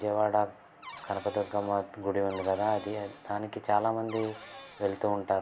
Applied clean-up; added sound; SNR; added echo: none; Cupboard open or close / Door; 18 dB; none.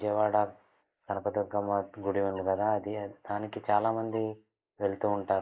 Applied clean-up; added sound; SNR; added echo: neural mask model Resemble Enhance denoiser.